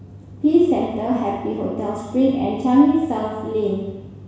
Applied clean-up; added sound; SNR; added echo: none; none; none; reverberation time 1.1 s.